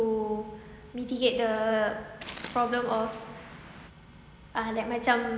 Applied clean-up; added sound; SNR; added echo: none; Waves, surf; 17 dB; none.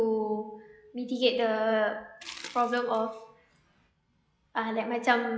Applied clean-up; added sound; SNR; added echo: classical method log-MMSE.